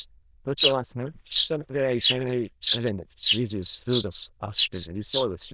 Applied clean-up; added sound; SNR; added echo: neural diffusion model UNIVERSE++.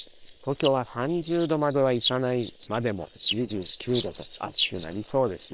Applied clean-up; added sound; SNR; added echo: neural separator model SepFormer WHAM!.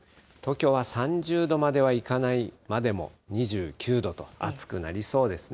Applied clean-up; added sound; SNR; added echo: none; none; none; none.